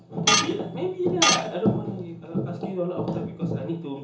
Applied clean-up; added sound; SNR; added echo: none; Tools; -3 dB; reverberation time 0.7 s.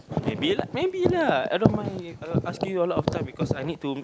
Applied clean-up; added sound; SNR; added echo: none; none; none; none.